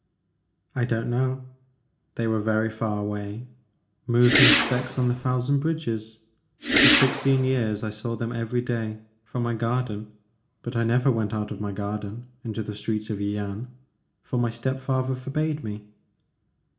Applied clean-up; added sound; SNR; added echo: none; Whoosh, swoosh, swish; -3 dB; reverberation time 0.4 s.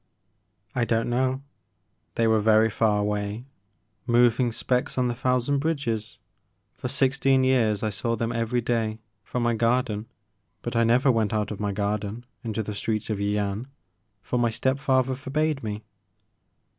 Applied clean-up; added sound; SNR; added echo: none; none; none; none.